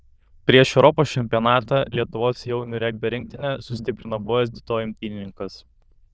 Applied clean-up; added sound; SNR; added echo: neural diffusion model UNIVERSE++.